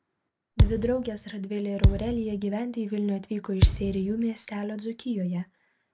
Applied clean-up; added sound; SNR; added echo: none; Thump, thud; -4 dB; none.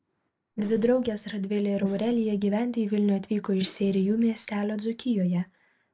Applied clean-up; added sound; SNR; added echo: neural mask model Resemble Enhance denoiser.